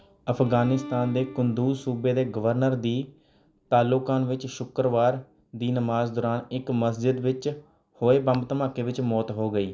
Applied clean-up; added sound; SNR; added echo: none; Bowed string instrument; 19 dB; none.